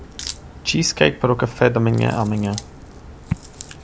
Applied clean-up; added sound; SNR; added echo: none; Crack; 16 dB; none.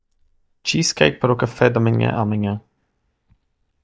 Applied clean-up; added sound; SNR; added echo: neural mask model DeepFilterNet 3.